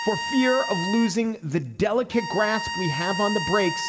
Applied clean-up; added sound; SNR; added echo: none; Bowed string instrument; 7 dB; reverberation time 1.2 s.